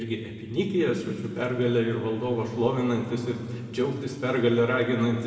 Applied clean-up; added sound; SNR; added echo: none; none; none; reverberation time 2.2 s.